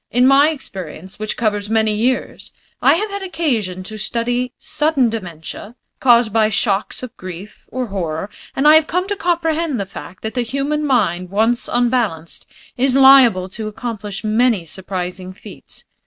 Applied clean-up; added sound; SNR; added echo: none; none; none; none.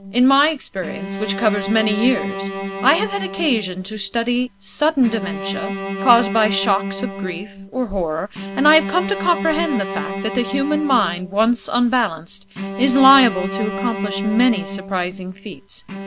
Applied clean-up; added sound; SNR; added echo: none; Bowed string instrument; 8 dB; none.